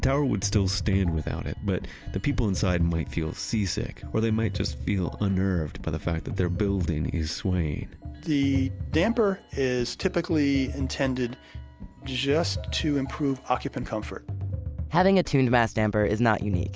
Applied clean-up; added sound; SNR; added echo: none; none; none; none.